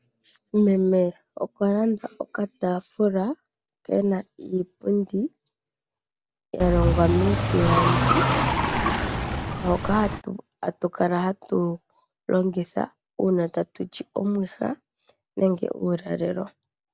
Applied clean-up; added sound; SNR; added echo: none; Car; -3 dB; none.